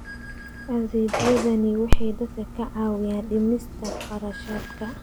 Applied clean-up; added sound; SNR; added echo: none; Telephone; 1 dB; none.